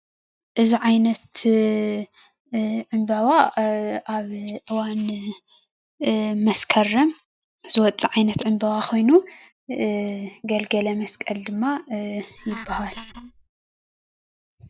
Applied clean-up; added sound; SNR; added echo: neural mask model DeepFilterNet 3.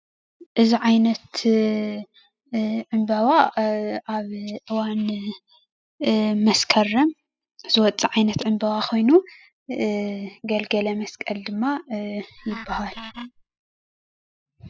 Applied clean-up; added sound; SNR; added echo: classical method spectral subtraction.